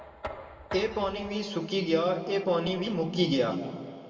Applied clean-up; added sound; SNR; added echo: none; Knock; 16 dB; reverberation time 2.0 s.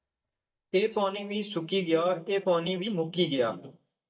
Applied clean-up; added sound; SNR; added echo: neural mask model DeepFilterNet 3.